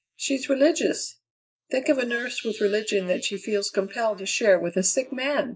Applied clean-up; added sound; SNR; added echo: neural mask model Resemble Enhance denoiser.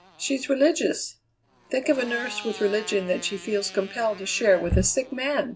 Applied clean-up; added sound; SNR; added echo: none; Motorcycle; 20 dB; none.